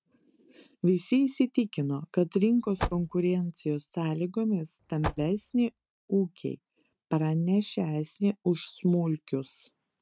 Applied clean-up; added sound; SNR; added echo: neural mask model RNNoise.